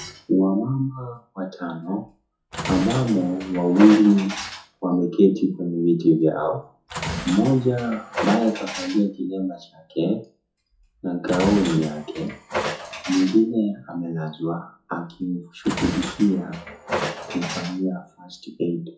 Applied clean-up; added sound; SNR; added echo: classical method WPE with log-MMSE.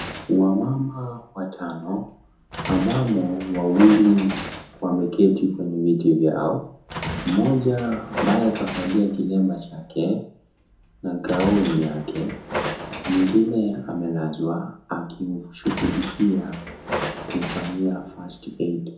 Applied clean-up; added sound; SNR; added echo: none; Train; 11 dB; reverberation time 0.5 s.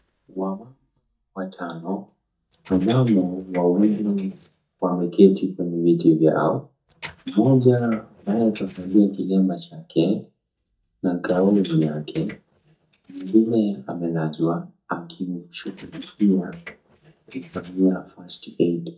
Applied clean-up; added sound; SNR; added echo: neural mask model DeepFilterNet 3.